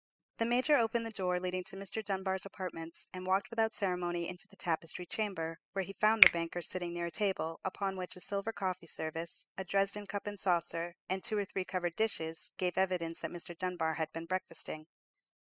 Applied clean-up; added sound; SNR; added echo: classical method spectral subtraction.